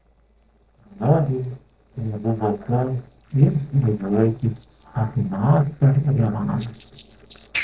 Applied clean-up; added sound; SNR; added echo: neural separator model SepFormer DNS4.